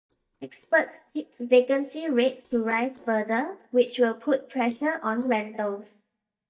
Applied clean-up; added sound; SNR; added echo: neural mask model DeepFilterNet 3.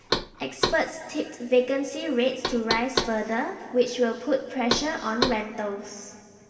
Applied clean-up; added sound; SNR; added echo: none; Knock; 6 dB; reverberation time 2.7 s.